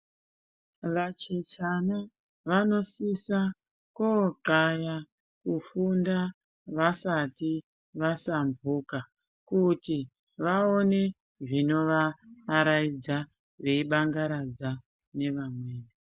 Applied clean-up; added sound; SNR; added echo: none; none; none; none.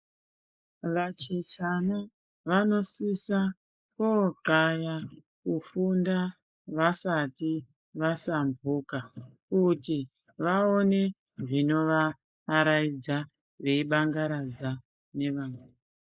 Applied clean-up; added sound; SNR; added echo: neural mask model Resemble Enhance denoiser.